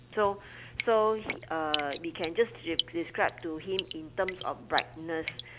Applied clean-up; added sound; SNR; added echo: none; Drip; 9 dB; none.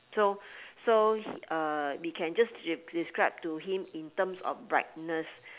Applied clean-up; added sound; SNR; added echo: none; none; none; none.